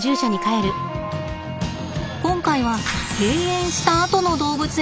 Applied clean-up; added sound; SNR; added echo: none; none; none; none.